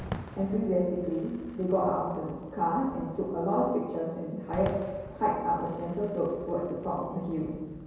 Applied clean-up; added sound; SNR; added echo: none; Fireworks; 14 dB; reverberation time 1.2 s.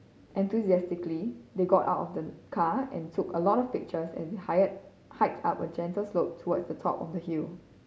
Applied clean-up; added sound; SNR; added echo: none; none; none; none.